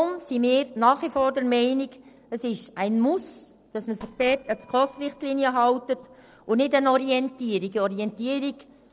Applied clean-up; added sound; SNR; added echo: neural separator model SepFormer DNS4.